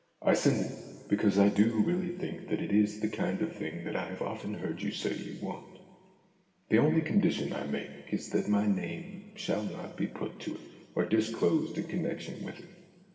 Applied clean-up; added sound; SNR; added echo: none; none; none; reverberation time 2.0 s.